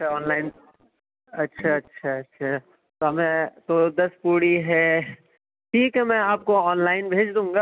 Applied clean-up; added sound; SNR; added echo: none; none; none; none.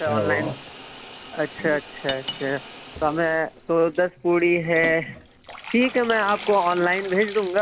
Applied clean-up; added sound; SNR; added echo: none; Cutlery, silverware + Bathtub (filling or washing) / Water tap, faucet; 12 dB; none.